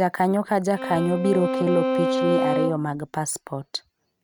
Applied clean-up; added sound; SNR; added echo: neural mask model RNNoise.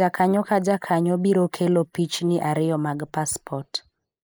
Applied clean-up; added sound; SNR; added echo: neural mask model Resemble Enhance denoiser.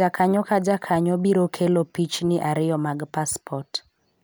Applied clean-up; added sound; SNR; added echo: none; none; none; none.